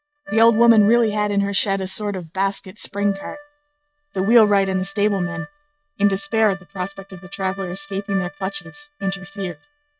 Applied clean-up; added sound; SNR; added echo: neural mask model RNNoise.